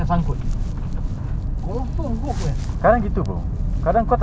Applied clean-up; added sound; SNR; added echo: none; none; none; none.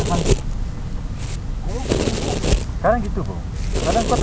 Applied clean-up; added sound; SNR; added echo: none; Domestic sounds, home sounds; 2 dB; none.